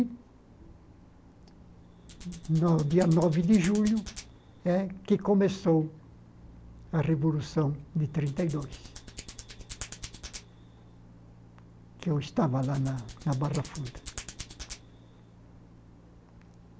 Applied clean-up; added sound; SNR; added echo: none; Hands; 16 dB; none.